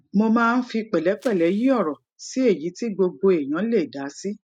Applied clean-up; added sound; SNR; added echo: neural mask model RNNoise.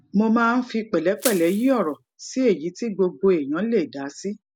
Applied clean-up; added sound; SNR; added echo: none; Crushing; 12 dB; none.